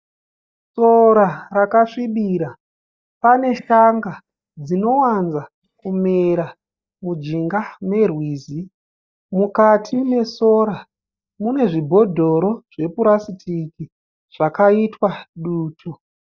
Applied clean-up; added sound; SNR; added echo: neural mask model DeepFilterNet 3.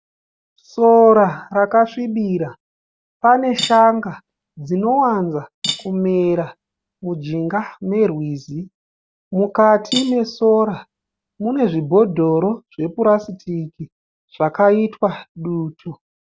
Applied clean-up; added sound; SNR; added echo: none; Cutlery, silverware / Dishes, pots, and pans; 14 dB; none.